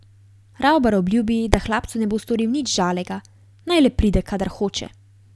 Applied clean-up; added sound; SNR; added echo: none; none; none; none.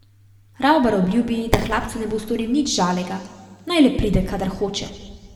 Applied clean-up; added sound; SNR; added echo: none; none; none; reverberation time 1.3 s.